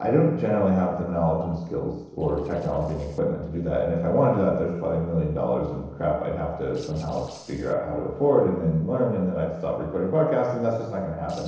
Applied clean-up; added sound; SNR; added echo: neural separator model SepFormer DNS4.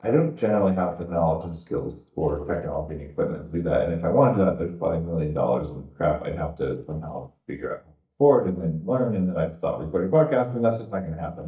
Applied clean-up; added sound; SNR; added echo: neural mask model DeepFilterNet 3.